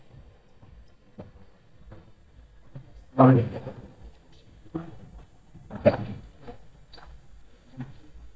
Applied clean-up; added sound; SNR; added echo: neural mask model DeepFilterNet 3.